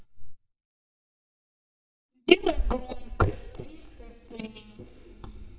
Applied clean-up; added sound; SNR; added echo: neural mask model DeepFilterNet 3.